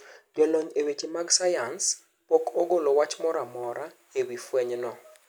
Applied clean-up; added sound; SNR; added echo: none; none; none; none.